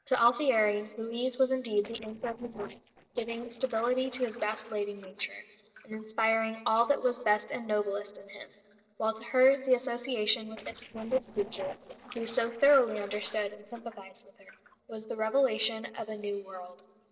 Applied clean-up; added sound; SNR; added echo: neural separator model SepFormer DNS4.